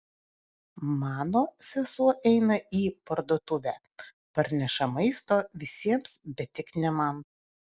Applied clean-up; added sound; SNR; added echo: none; none; none; none.